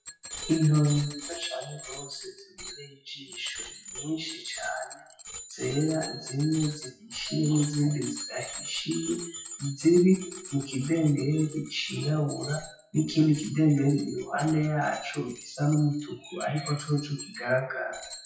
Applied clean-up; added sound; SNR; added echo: classical method WPE with log-MMSE.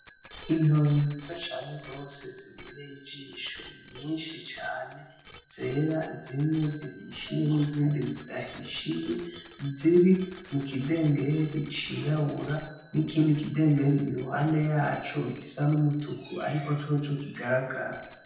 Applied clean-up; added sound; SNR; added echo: none; Bicycle bell; 10 dB; reverberation time 0.9 s.